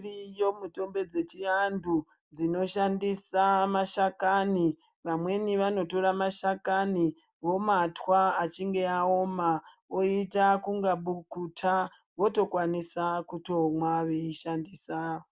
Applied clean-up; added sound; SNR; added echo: none; none; none; none.